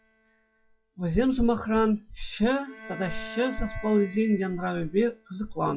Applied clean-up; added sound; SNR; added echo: classical method log-MMSE.